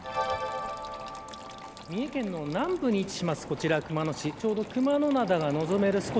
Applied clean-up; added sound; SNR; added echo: none; Trickle, dribble / Water tap, faucet; 19 dB; none.